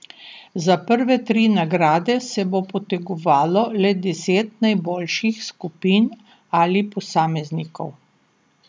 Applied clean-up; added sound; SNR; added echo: none; none; none; none.